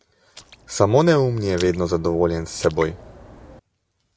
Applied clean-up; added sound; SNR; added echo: none; Raindrop; 19 dB; none.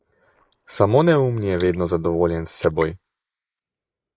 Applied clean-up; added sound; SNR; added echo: neural mask model Resemble Enhance denoiser.